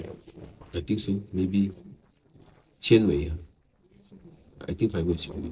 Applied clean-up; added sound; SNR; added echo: neural separator model SepFormer DNS4.